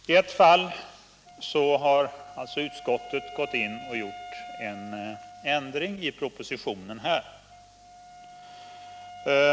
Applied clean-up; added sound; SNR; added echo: none; Wind instrument, woodwind instrument; 18 dB; none.